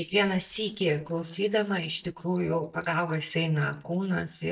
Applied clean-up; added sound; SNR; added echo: neural mask model DeepFilterNet 3.